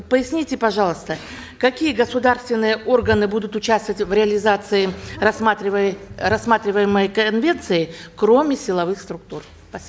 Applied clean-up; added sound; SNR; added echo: none; none; none; none.